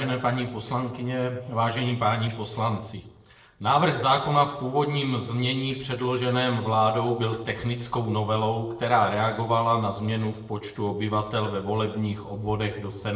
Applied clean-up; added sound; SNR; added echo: neural separator model SepFormer DNS4.